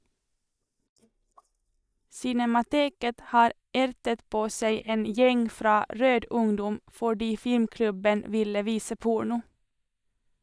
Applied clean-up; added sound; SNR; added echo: neural mask model DeepFilterNet 3.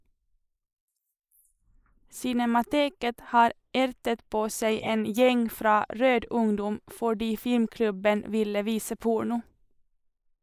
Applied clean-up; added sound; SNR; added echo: neural mask model Resemble Enhance denoiser.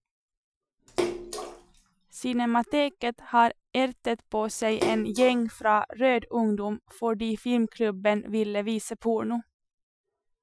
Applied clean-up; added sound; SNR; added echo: classical method Wiener filter.